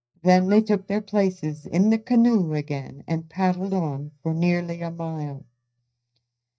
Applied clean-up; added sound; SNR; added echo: neural mask model DeepFilterNet 3.